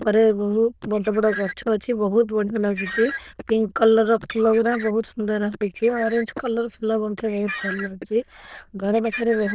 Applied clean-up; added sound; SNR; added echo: neural diffusion model UNIVERSE++.